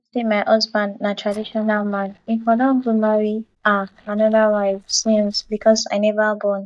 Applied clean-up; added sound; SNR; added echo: neural mask model DeepFilterNet 3.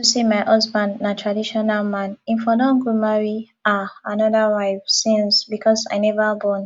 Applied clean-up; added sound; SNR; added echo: none; none; none; none.